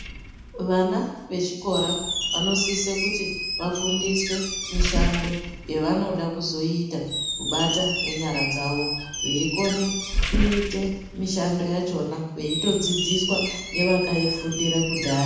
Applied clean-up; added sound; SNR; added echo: none; Squeak; 2 dB; reverberation time 1.0 s.